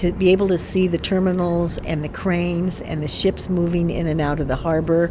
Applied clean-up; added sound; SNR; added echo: none; none; none; none.